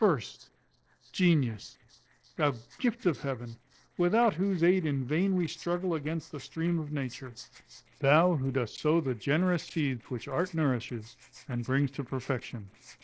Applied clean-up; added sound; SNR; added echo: neural separator model SepFormer DNS4.